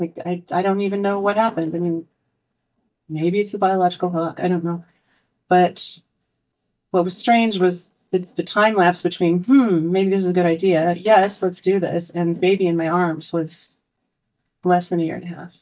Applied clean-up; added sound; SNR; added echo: neural mask model DeepFilterNet 3.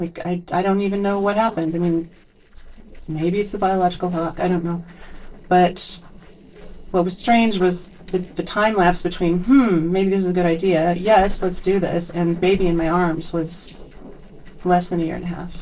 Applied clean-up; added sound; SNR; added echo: neural separator model SepFormer DNS4.